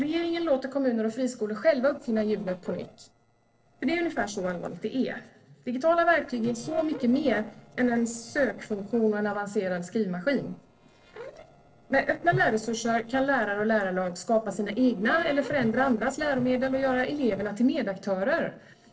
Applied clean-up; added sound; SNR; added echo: neural separator model SepFormer DNS4.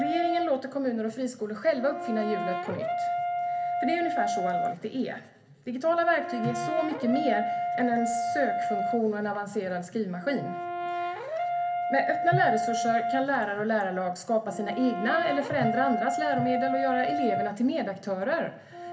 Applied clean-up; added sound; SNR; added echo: none; Brass instrument; 2 dB; reverberation time 0.3 s.